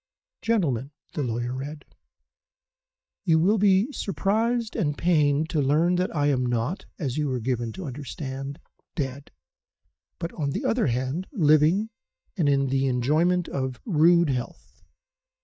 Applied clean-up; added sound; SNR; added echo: neural mask model DeepFilterNet 3.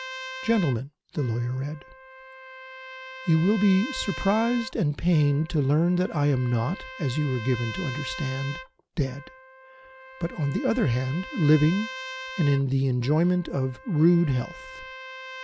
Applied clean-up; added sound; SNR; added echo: none; Trumpet; 14 dB; none.